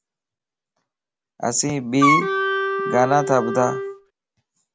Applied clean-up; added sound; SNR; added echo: none; Wind instrument, woodwind instrument; -1 dB; none.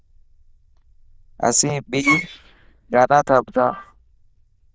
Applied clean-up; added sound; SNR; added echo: neural diffusion model UNIVERSE++.